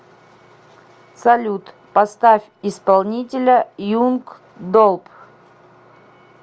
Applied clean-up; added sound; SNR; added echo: none; none; none; none.